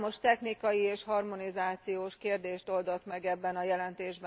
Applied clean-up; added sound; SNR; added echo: none; none; none; none.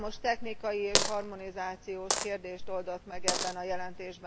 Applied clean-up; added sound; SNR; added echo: none; Coin (dropping); -1 dB; none.